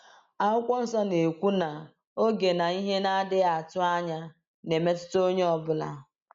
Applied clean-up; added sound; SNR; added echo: none; none; none; none.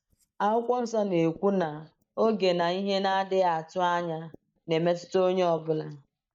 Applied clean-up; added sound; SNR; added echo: neural mask model DeepFilterNet 3.